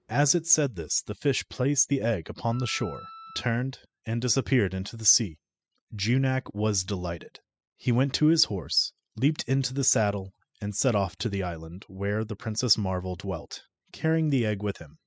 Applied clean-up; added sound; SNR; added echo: classical method spectral subtraction.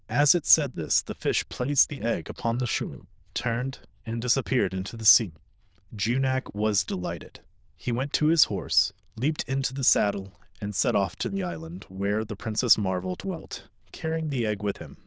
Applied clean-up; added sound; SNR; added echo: neural diffusion model UNIVERSE++.